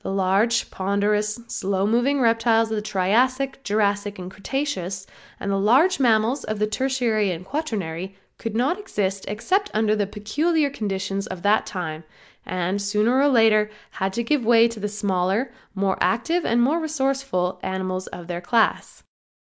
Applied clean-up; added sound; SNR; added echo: none; none; none; none.